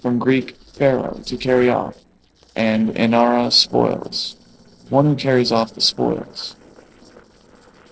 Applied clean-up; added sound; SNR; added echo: neural separator model SepFormer DNS4.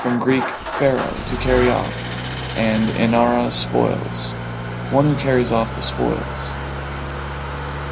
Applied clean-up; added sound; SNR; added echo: none; Idling / Engine starting; 5 dB; reverberation time 0.4 s.